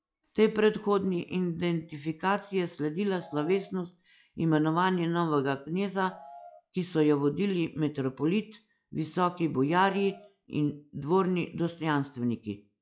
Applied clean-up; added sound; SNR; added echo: classical method log-MMSE.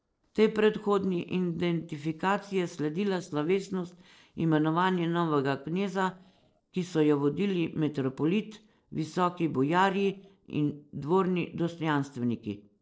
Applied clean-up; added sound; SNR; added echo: neural separator model SepFormer DNS4.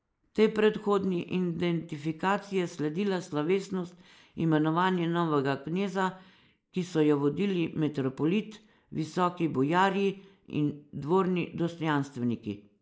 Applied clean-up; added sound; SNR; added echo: neural mask model Resemble Enhance denoiser.